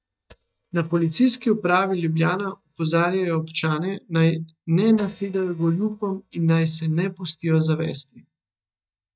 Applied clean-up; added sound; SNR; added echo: neural mask model DeepFilterNet 3.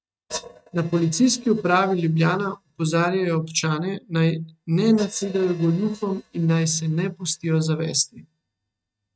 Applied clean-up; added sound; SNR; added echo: neural mask model RNNoise.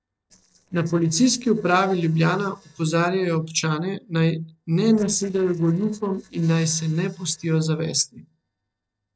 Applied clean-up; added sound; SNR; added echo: neural separator model SepFormer DNS4.